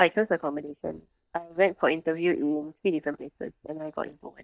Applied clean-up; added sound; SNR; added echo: neural mask model DeepFilterNet 3.